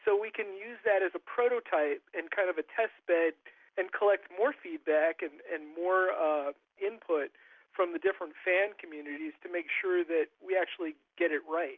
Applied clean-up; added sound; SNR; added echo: none; none; none; none.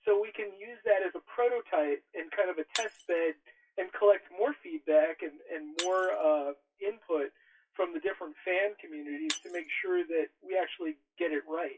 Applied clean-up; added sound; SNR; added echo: classical method WPE with log-MMSE.